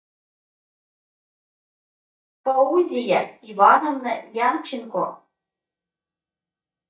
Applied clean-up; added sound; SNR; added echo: neural mask model DeepFilterNet 3.